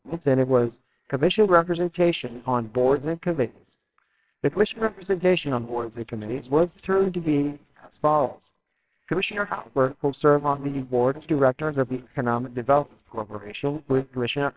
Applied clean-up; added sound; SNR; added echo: neural separator model SepFormer WHAMR!.